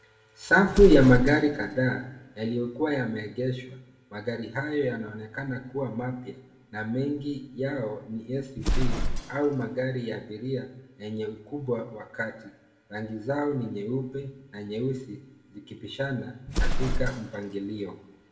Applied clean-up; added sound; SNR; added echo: none; Explosion; 5 dB; reverberation time 0.8 s.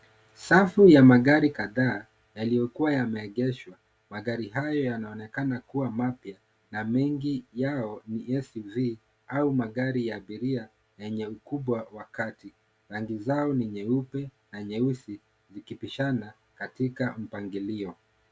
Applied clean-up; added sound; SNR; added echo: none; none; none; none.